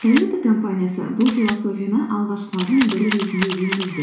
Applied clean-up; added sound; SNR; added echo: none; Camera; 10 dB; reverberation time 0.7 s.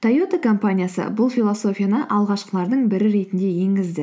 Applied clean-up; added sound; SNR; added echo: none; none; none; none.